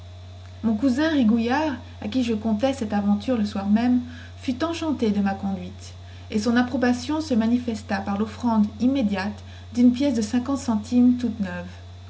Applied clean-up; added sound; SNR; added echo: none; none; none; none.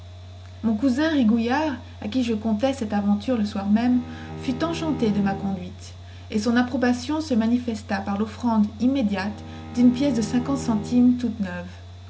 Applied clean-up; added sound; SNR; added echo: none; Bowed string instrument; 14 dB; none.